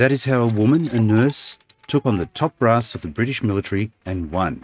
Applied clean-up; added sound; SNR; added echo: neural mask model RNNoise.